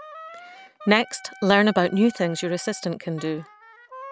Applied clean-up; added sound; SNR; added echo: none; Wind instrument, woodwind instrument; 19 dB; none.